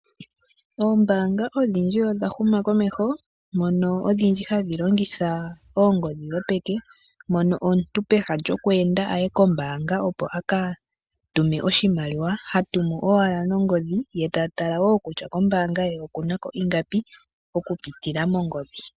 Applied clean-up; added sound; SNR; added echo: none; none; none; none.